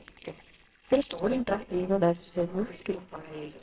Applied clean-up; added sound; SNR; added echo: neural separator model SepFormer WHAMR!.